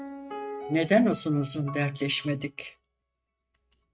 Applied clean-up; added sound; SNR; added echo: neural mask model RNNoise.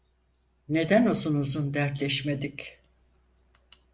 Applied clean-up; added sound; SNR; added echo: none; none; none; none.